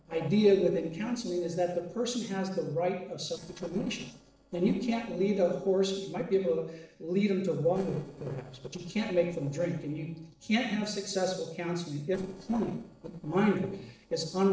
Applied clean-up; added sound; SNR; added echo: neural separator model SepFormer DNS4.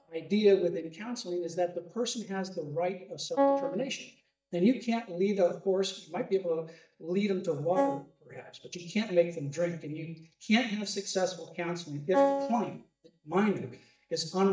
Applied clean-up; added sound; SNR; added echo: neural mask model DeepFilterNet 3.